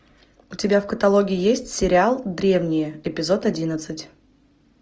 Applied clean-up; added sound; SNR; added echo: none; none; none; none.